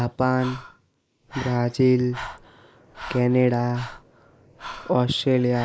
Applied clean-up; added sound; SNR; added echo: neural mask model Resemble Enhance denoiser.